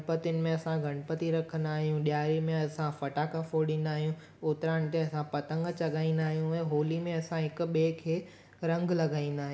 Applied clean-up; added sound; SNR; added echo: none; none; none; none.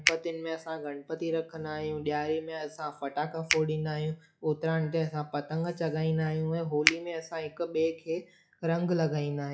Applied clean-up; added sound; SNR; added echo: classical method log-MMSE.